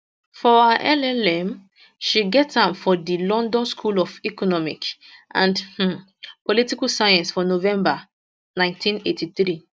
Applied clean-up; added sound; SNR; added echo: none; none; none; none.